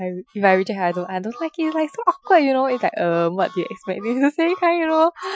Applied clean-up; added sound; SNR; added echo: classical method Wiener filter.